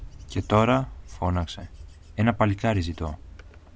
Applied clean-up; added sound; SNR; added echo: none; Wind / Bird / Insect; 17 dB; none.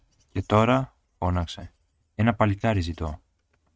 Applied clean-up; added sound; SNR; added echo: neural mask model RNNoise.